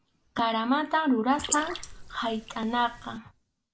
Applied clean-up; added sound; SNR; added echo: neural mask model Resemble Enhance denoiser.